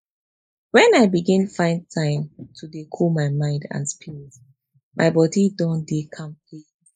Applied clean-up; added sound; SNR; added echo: neural mask model Resemble Enhance denoiser.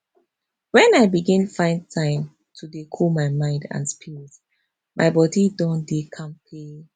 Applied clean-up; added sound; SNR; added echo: none; none; none; none.